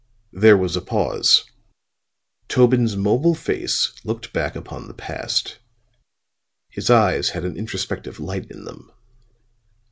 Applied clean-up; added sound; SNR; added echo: none; none; none; none.